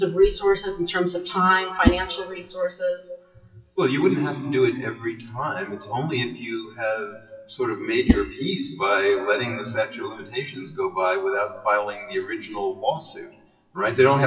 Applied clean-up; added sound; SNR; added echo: classical method WPE with log-MMSE.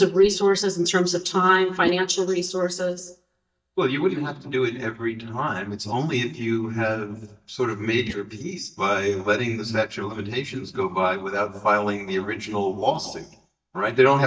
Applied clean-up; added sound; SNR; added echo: neural mask model DeepFilterNet 3.